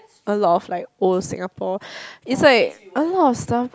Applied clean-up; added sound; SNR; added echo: none; none; none; none.